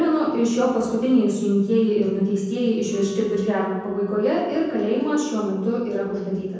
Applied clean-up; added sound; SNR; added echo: none; Wind instrument, woodwind instrument; 19 dB; reverberation time 1.1 s.